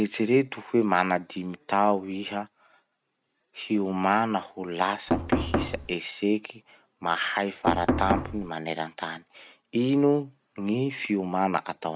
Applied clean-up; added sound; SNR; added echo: none; Knock; -1 dB; none.